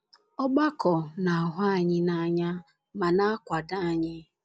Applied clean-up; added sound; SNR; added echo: none; none; none; none.